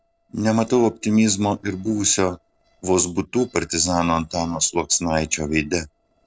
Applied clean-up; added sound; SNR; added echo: neural separator model SepFormer DNS4.